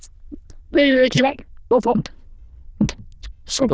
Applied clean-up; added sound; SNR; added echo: neural diffusion model UNIVERSE++.